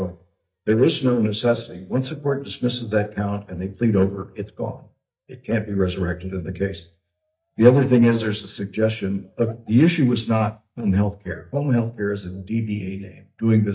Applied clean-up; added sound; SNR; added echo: neural mask model DeepFilterNet 3.